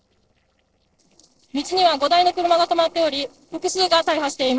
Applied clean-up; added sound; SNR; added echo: neural separator model SepFormer DNS4.